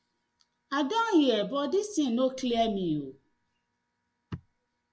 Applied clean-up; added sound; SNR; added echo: none; none; none; none.